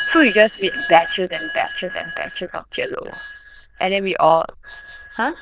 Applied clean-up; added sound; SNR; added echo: neural diffusion model UNIVERSE++.